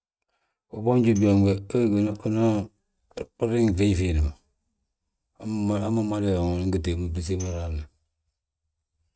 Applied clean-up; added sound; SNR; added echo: neural mask model RNNoise.